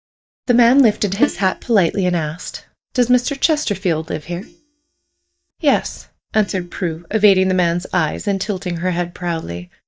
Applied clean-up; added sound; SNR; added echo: neural mask model DeepFilterNet 3.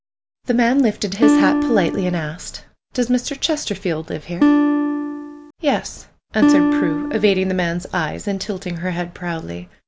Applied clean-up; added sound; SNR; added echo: none; Acoustic guitar; -4 dB; none.